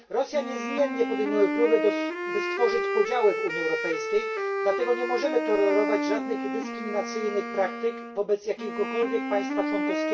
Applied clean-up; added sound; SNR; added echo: none; Wind instrument, woodwind instrument; 2 dB; reverberation time 0.2 s.